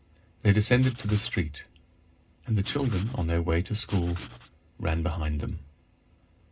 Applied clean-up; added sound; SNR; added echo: none; Writing; 16 dB; reverberation time 0.2 s.